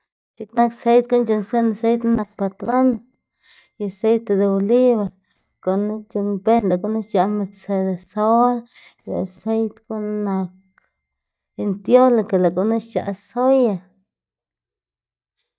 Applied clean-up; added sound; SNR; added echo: neural mask model DeepFilterNet 3.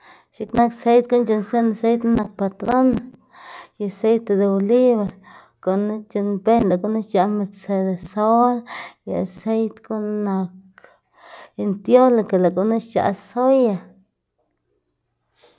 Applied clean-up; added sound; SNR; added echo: none; none; none; none.